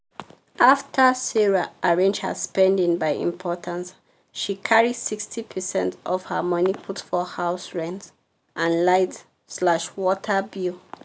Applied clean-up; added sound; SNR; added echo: none; none; none; none.